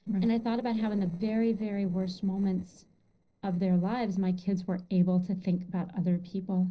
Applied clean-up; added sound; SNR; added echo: neural separator model SepFormer DNS4.